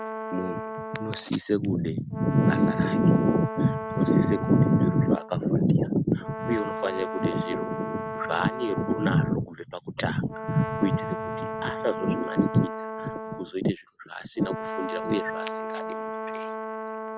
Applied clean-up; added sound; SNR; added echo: none; Brass instrument; 8 dB; none.